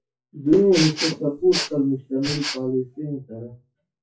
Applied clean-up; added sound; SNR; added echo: classical method WPE with log-MMSE.